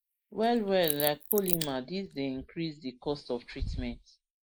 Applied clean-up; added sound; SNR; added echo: neural mask model Resemble Enhance denoiser.